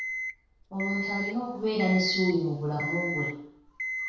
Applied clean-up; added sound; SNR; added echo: none; Alarm; 5 dB; reverberation time 0.6 s.